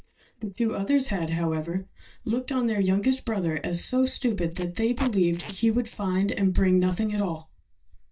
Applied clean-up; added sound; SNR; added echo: neural mask model DeepFilterNet 3.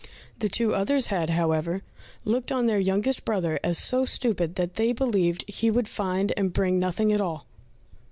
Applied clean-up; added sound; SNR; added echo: none; none; none; none.